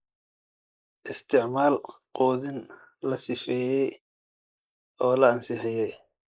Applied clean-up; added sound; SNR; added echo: neural mask model Resemble Enhance denoiser.